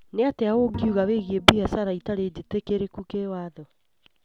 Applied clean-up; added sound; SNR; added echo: none; Bowed string instrument; 16 dB; none.